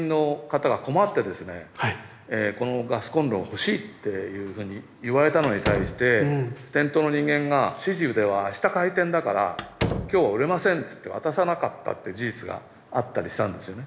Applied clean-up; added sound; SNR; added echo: none; Slam; 7 dB; none.